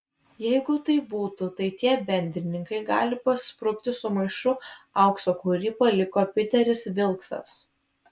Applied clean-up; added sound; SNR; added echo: none; none; none; none.